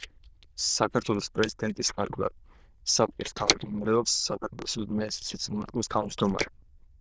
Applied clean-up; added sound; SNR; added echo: neural diffusion model UNIVERSE++.